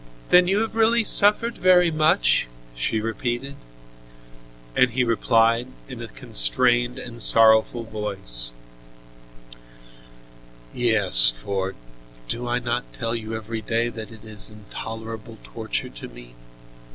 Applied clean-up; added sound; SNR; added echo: none; none; none; none.